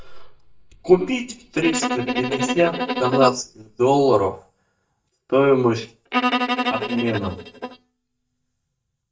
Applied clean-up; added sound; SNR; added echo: neural mask model DeepFilterNet 3.